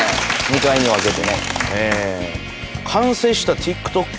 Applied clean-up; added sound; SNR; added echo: none; none; none; none.